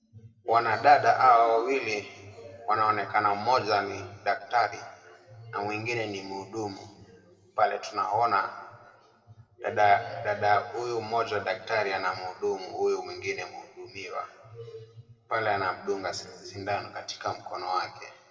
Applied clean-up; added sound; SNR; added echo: none; none; none; reverberation time 1.3 s.